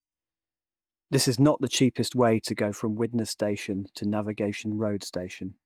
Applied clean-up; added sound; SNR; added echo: neural mask model DeepFilterNet 3.